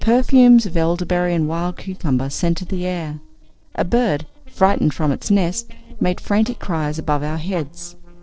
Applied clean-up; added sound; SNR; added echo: neural separator model SepFormer DNS4.